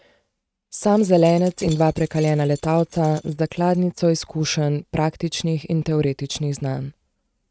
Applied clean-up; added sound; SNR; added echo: neural mask model RNNoise.